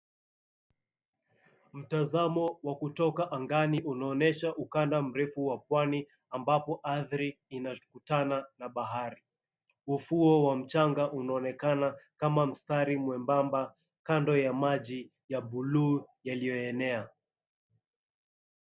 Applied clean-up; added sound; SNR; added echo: none; none; none; none.